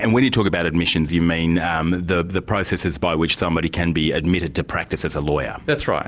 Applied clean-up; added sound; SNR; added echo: none; none; none; none.